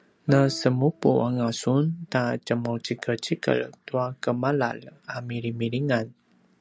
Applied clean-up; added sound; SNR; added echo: none; Plucked string instrument; 18 dB; none.